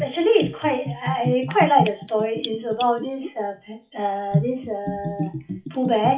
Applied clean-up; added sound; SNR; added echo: classical method WPE with log-MMSE.